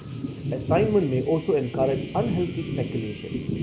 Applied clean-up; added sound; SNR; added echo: none; Thunder; 3 dB; none.